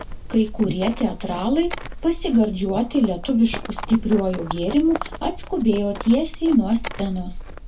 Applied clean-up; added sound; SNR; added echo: none; Livestock, farm animals, working animals; 10 dB; reverberation time 0.2 s.